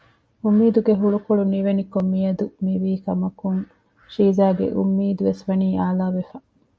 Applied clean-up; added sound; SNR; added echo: none; none; none; none.